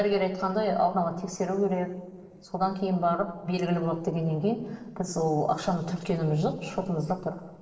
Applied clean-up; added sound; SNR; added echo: neural separator model SepFormer DNS4.